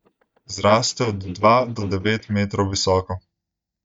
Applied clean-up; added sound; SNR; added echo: neural mask model DeepFilterNet 3.